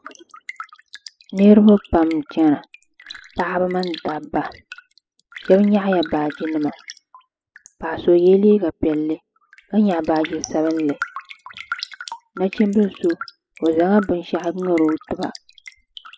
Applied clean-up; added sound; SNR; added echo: classical method spectral subtraction.